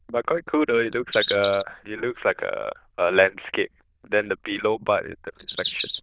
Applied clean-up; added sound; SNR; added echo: neural diffusion model UNIVERSE++.